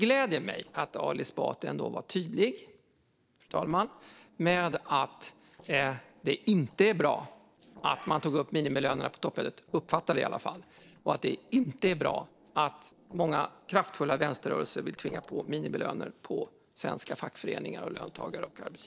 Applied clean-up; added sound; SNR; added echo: neural separator model SepFormer DNS4.